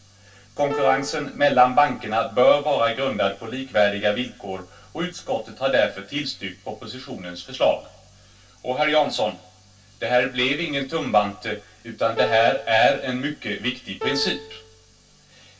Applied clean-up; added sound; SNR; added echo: none; Piano; 11 dB; reverberation time 0.2 s.